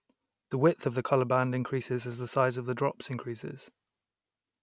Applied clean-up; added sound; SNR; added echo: none; none; none; none.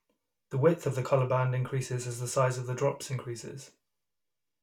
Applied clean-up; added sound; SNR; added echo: none; none; none; reverberation time 0.3 s.